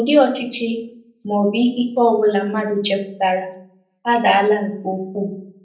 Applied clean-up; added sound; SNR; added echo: none; none; none; reverberation time 0.6 s.